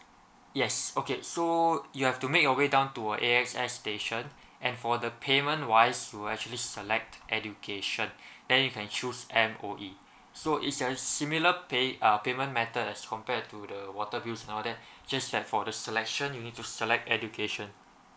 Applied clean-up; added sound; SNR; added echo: none; none; none; none.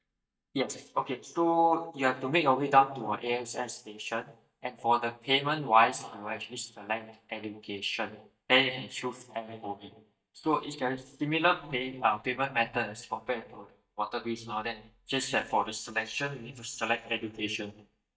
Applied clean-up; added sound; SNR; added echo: neural mask model DeepFilterNet 3.